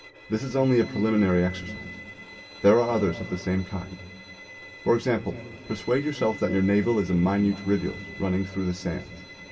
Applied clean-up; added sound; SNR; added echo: none; Bowed string instrument; 17 dB; reverberation time 2.3 s.